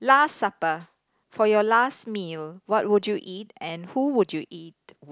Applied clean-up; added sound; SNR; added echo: none; none; none; none.